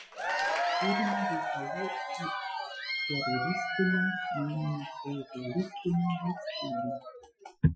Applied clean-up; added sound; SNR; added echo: classical method Wiener filter.